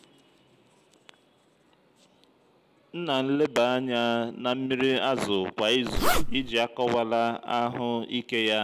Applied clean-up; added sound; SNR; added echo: none; Zipper (clothing); -5 dB; none.